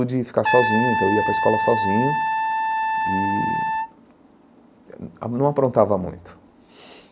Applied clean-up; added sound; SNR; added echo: none; Trumpet; -2 dB; none.